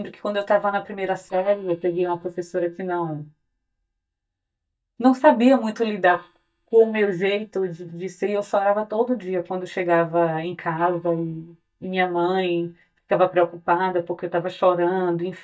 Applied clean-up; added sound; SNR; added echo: neural mask model DeepFilterNet 3.